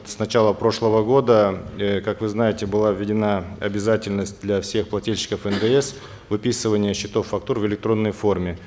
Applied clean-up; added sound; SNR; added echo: none; none; none; none.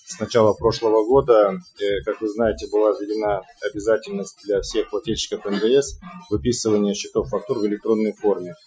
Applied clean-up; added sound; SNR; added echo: classical method Wiener filter.